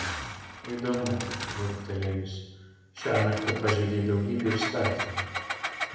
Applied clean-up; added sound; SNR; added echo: none; Engine; 6 dB; reverberation time 0.9 s.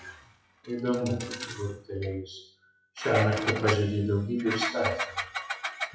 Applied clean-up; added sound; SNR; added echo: classical method WPE with log-MMSE.